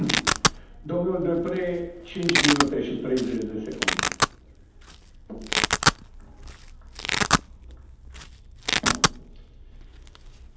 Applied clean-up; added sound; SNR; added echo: none; Domestic sounds, home sounds; -3 dB; reverberation time 0.8 s.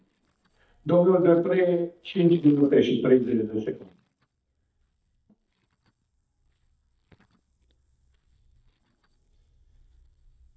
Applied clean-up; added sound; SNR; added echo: neural mask model DeepFilterNet 3.